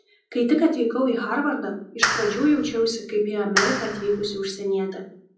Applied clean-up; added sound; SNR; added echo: none; Clapping; 4 dB; reverberation time 0.6 s.